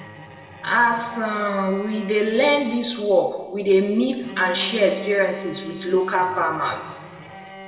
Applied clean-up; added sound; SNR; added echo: none; Bowed string instrument; 16 dB; reverberation time 1.6 s.